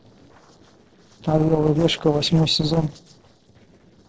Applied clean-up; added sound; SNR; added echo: neural separator model SepFormer DNS4.